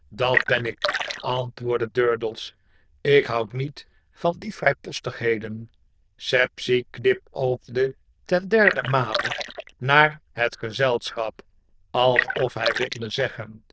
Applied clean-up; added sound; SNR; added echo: neural diffusion model UNIVERSE++.